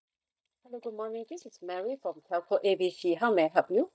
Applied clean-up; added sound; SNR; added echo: neural mask model DeepFilterNet 3.